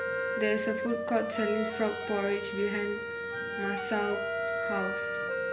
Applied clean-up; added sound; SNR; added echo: none; Wind instrument, woodwind instrument + Wind instrument, woodwind instrument; 1 dB; none.